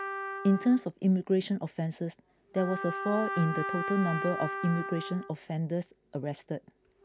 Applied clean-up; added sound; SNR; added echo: none; Trumpet; 8 dB; none.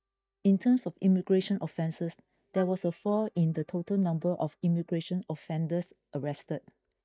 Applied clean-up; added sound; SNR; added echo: neural mask model DeepFilterNet 3.